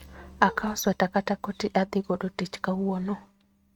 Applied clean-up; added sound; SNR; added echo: neural mask model RNNoise.